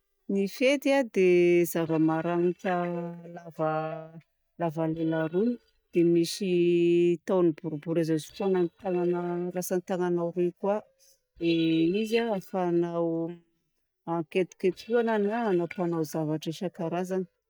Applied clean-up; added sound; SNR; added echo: neural mask model DeepFilterNet 3.